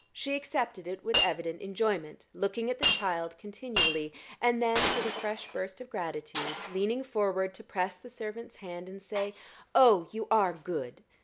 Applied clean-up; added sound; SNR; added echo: none; Shatter; 4 dB; none.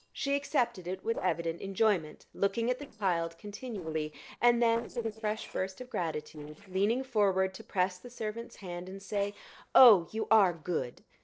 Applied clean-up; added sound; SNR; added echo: neural separator model SepFormer DNS4.